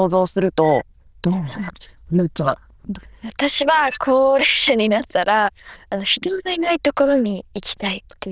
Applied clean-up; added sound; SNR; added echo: neural diffusion model UNIVERSE++.